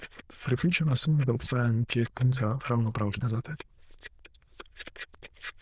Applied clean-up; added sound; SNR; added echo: neural diffusion model UNIVERSE++.